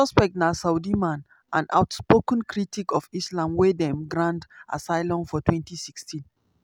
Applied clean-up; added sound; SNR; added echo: none; none; none; none.